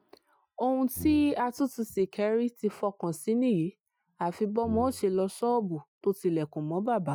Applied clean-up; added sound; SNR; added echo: classical method Wiener filter.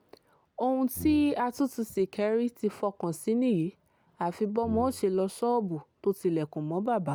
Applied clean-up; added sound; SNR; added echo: none; Brass instrument; 13 dB; none.